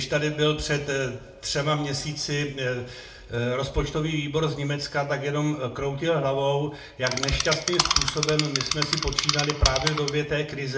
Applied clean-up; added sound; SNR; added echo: none; Insect; 1 dB; reverberation time 0.4 s.